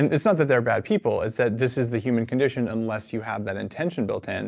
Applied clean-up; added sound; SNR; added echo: none; none; none; none.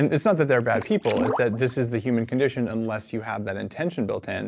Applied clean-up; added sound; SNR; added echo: none; Water / Splash, splatter; 10 dB; none.